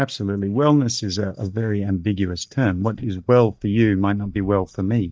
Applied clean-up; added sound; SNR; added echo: neural mask model DeepFilterNet 3.